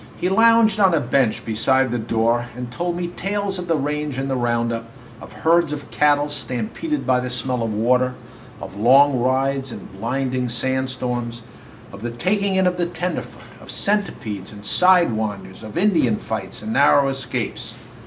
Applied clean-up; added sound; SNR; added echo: none; none; none; none.